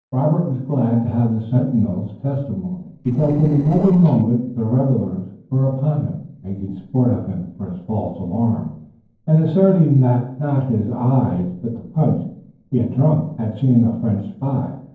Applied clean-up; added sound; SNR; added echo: neural separator model SepFormer DNS4.